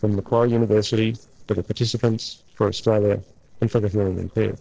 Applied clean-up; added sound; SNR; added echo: neural separator model SepFormer DNS4.